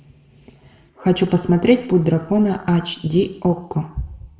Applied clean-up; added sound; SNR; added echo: none; none; none; reverberation time 1.3 s.